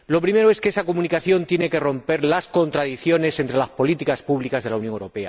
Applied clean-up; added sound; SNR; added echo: none; none; none; none.